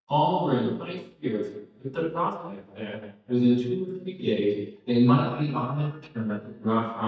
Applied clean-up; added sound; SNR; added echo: neural mask model DeepFilterNet 3.